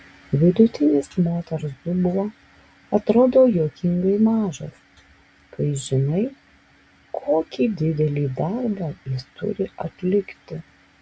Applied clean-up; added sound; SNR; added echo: none; none; none; none.